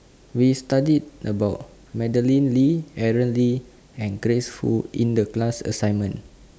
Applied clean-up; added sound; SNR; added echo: none; none; none; none.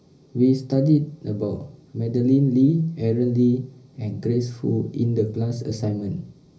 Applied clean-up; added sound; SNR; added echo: none; none; none; reverberation time 0.5 s.